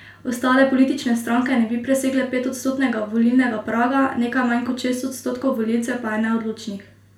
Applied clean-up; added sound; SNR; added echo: none; none; none; reverberation time 0.3 s.